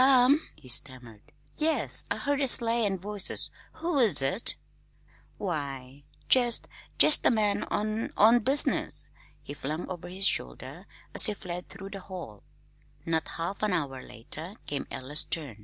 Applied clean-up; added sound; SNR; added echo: none; none; none; none.